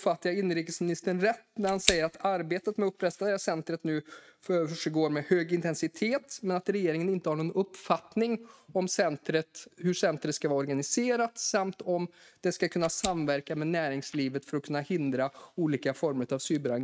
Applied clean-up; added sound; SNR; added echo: neural mask model RNNoise.